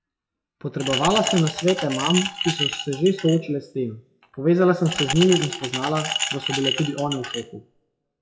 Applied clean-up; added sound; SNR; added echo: classical method WPE with log-MMSE.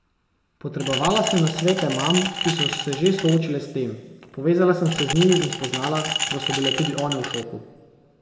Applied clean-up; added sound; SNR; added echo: none; Glass; 4 dB; reverberation time 1.8 s.